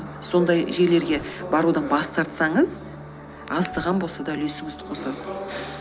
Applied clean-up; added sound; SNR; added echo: none; Tearing; 19 dB; none.